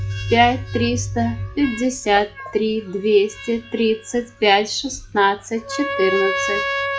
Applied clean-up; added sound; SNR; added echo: classical method log-MMSE.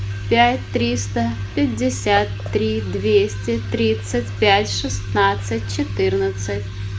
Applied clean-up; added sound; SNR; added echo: none; none; none; none.